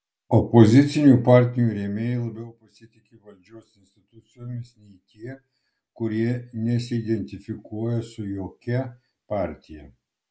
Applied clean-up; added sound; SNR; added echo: none; none; none; none.